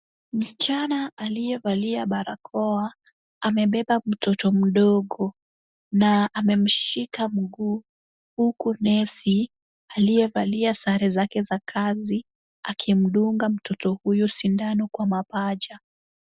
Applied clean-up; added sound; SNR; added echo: none; none; none; none.